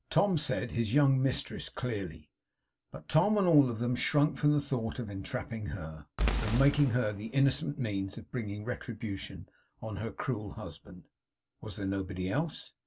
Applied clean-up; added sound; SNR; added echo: none; Boom; 4 dB; none.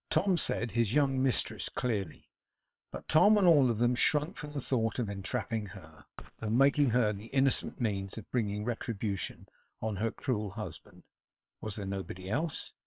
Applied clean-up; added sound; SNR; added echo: neural separator model SepFormer WHAM!.